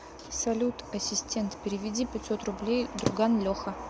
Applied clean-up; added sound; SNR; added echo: none; none; none; none.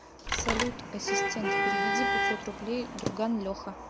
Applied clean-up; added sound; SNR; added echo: none; Traffic noise, roadway noise / Vehicle horn, car horn, honking + Telephone; -3 dB; none.